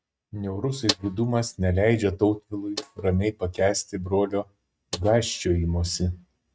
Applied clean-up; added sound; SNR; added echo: neural mask model RNNoise.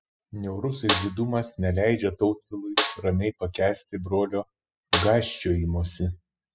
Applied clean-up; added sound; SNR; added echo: classical method spectral subtraction.